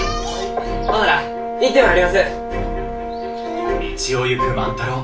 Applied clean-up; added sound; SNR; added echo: none; Brass instrument; 8 dB; reverberation time 0.3 s.